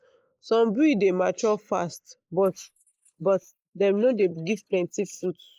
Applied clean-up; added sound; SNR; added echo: neural mask model Resemble Enhance denoiser.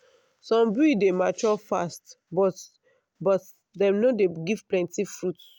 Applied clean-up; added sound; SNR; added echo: none; none; none; none.